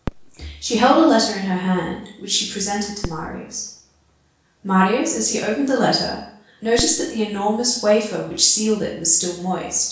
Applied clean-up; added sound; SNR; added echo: none; Fireworks; 18 dB; reverberation time 0.6 s.